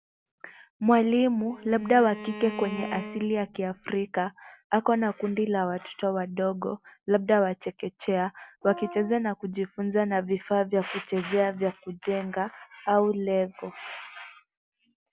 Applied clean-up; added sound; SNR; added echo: none; Bowed string instrument + Brass instrument; 13 dB; none.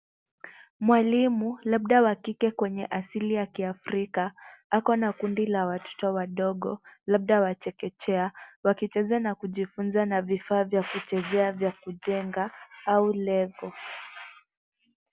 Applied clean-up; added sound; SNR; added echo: none; none; none; none.